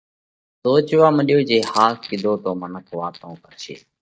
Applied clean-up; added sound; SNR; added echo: neural mask model DeepFilterNet 3.